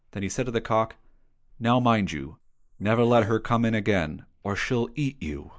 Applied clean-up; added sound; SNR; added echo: neural mask model Resemble Enhance denoiser.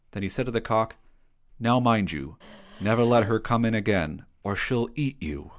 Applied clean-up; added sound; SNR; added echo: none; Breathing; 17 dB; none.